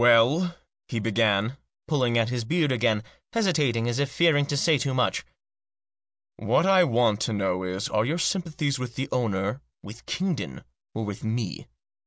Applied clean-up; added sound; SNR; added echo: none; none; none; none.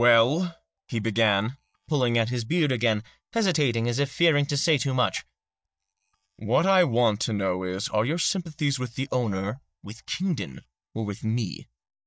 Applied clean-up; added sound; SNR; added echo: neural mask model DeepFilterNet 3.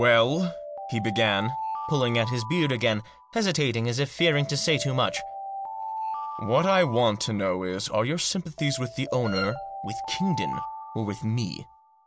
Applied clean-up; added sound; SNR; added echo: none; Alarm + Wind instrument, woodwind instrument; 10 dB; none.